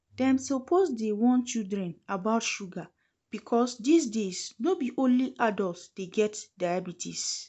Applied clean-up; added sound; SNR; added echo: none; none; none; none.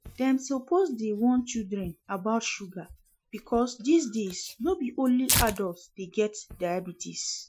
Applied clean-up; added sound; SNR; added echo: classical method Wiener filter.